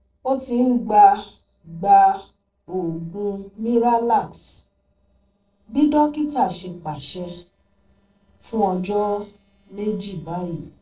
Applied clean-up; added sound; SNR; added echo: neural separator model SepFormer DNS4.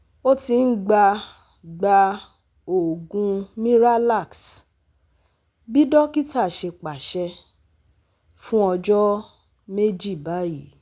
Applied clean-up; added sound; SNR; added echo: none; none; none; none.